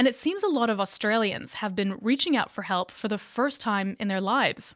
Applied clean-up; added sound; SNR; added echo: none; none; none; none.